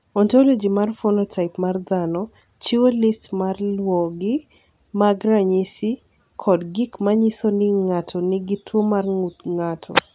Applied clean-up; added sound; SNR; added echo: none; none; none; none.